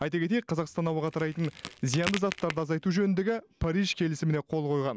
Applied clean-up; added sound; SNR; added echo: none; Crack; 12 dB; none.